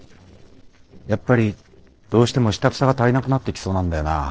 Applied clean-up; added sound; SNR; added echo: neural separator model SepFormer DNS4.